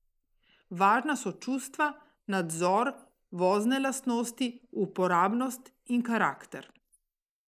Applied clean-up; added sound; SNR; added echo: neural mask model Resemble Enhance denoiser.